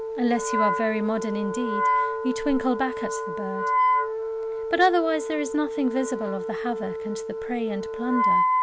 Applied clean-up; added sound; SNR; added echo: none; Wind instrument, woodwind instrument; -1 dB; none.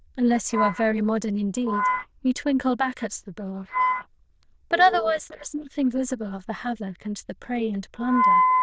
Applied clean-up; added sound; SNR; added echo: neural diffusion model UNIVERSE++.